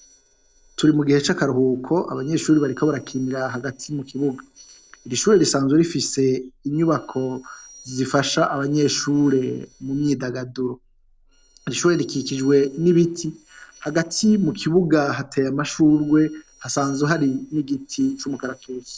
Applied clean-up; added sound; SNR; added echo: neural separator model SepFormer DNS4.